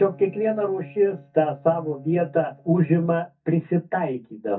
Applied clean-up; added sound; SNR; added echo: neural mask model DeepFilterNet 3.